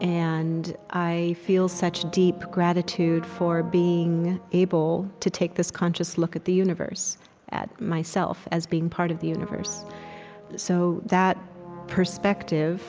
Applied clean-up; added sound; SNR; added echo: none; Brass instrument; 18 dB; none.